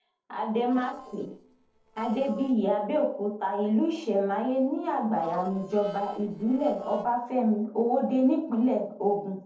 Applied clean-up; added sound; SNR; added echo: neural separator model SepFormer DNS4.